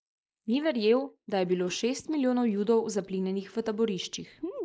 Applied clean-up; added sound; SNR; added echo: neural mask model Resemble Enhance denoiser.